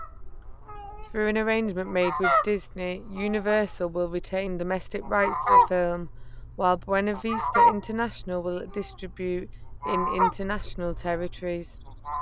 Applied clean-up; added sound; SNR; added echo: none; Fowl; 0 dB; none.